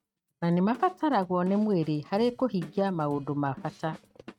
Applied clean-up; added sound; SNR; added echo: neural mask model RNNoise.